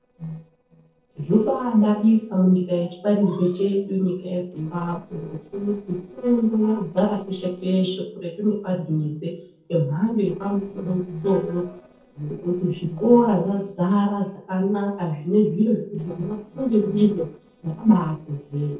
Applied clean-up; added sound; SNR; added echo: neural separator model SepFormer DNS4.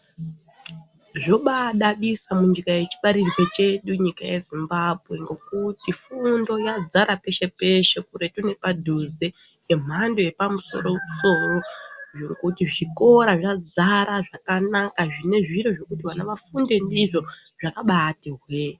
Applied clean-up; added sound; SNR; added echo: none; none; none; none.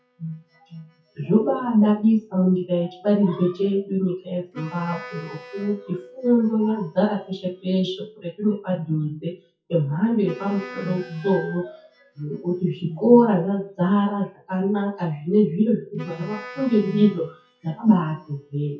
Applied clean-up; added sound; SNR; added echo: classical method WPE with log-MMSE.